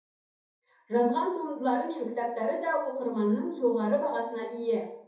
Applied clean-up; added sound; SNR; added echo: none; none; none; reverberation time 2.8 s.